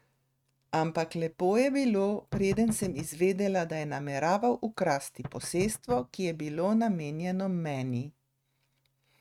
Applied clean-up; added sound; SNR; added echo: neural mask model RNNoise.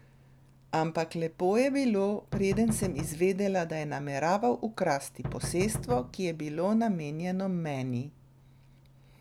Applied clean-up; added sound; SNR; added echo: none; Knock; 8 dB; none.